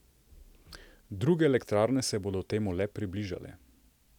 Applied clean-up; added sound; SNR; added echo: none; none; none; none.